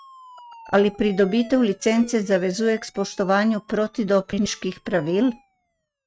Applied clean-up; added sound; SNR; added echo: neural mask model RNNoise.